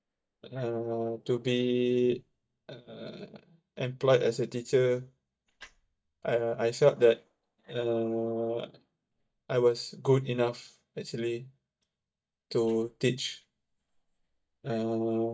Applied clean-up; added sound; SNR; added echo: neural mask model DeepFilterNet 3.